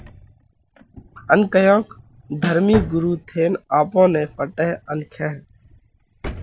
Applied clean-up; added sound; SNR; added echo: none; Snare drum + Drawer open or close; 13 dB; none.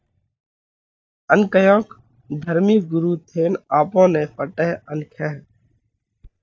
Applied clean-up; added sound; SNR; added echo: neural mask model DeepFilterNet 3.